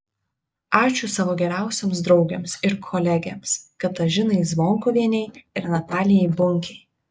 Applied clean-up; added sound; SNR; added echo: none; none; none; none.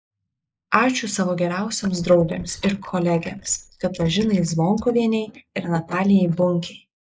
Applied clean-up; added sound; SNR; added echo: neural mask model Resemble Enhance denoiser.